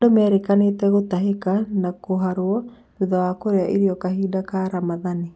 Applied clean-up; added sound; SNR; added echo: none; none; none; none.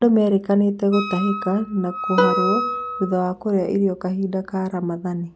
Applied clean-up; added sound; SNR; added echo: none; Wind instrument, woodwind instrument + Plucked string instrument; 5 dB; none.